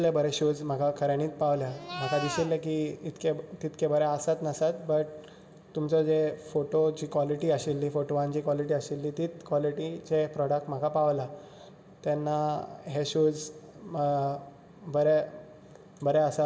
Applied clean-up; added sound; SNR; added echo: none; Livestock, farm animals, working animals; 8 dB; reverberation time 0.9 s.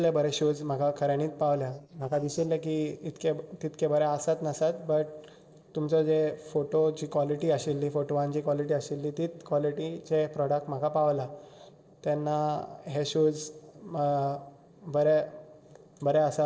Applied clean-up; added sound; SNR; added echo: neural separator model SepFormer DNS4.